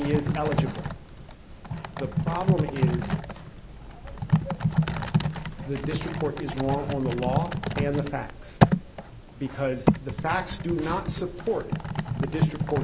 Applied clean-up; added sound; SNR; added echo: none; Typing; -3 dB; none.